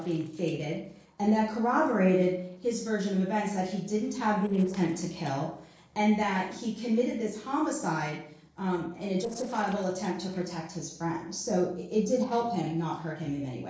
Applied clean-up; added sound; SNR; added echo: neural separator model SepFormer DNS4.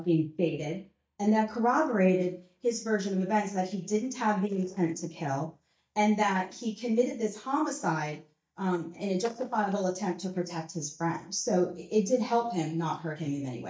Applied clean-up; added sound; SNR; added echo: neural mask model DeepFilterNet 3.